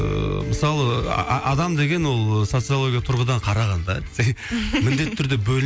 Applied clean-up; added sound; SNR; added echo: none; Mallet percussion; 18 dB; none.